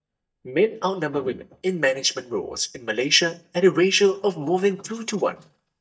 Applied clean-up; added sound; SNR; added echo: neural mask model DeepFilterNet 3.